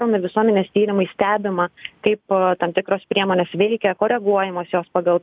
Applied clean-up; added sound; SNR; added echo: none; none; none; none.